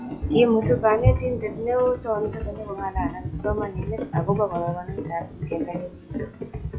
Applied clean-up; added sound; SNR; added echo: classical method log-MMSE.